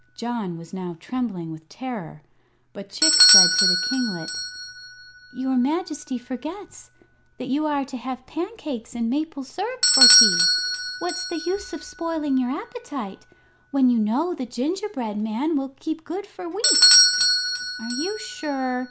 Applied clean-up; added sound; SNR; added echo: none; Bell / Doorbell; -3 dB; none.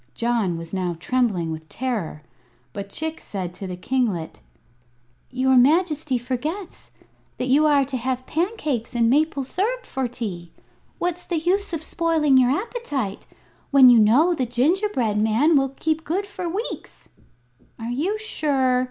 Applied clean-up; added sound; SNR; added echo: none; none; none; none.